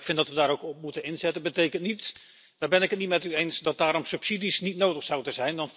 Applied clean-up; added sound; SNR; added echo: none; none; none; none.